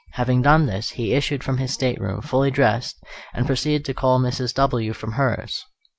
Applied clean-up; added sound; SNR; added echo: none; none; none; none.